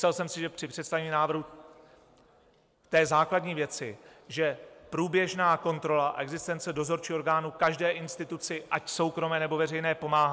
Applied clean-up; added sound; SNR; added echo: none; none; none; none.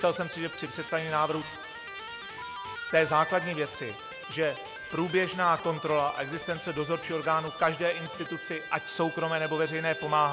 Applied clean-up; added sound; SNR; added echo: none; Telephone + Electric guitar; 10 dB; none.